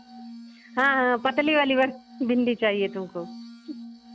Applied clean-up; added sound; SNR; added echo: none; Glass; 17 dB; none.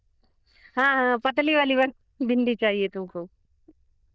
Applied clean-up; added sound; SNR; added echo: neural diffusion model UNIVERSE++.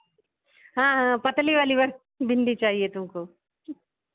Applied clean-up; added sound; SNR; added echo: none; none; none; none.